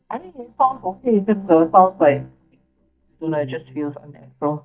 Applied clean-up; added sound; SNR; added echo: neural mask model DeepFilterNet 3.